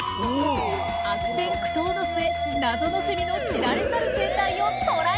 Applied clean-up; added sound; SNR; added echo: none; Musical instrument; -1 dB; none.